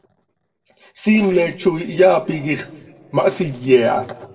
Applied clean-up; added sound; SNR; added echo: neural separator model SepFormer DNS4.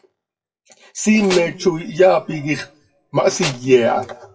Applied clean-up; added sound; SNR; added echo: classical method WPE with log-MMSE.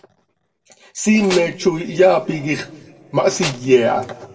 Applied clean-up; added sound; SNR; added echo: none; Tools; 10 dB; reverberation time 1.7 s.